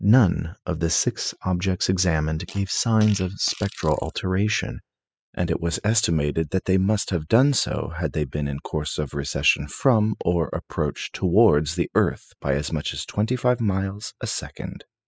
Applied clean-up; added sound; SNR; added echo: classical method spectral subtraction.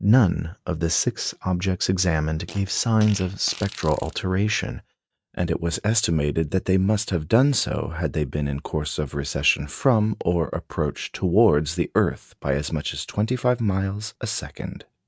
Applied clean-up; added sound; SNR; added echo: neural mask model RNNoise.